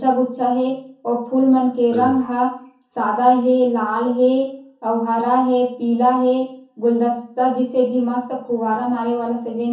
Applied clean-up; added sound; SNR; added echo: none; Burping, eructation; 11 dB; reverberation time 0.6 s.